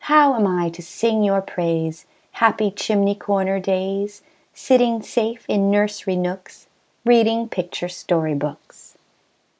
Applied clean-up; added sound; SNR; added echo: none; none; none; none.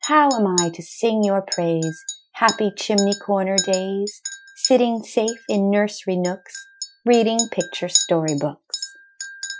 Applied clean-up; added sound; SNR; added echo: classical method Wiener filter.